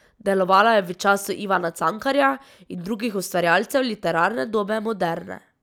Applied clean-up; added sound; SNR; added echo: none; none; none; none.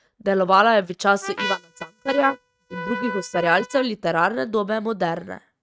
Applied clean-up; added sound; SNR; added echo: neural mask model RNNoise.